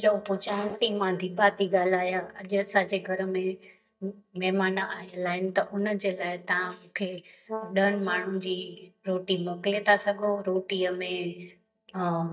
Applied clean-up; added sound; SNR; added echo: neural mask model DeepFilterNet 3.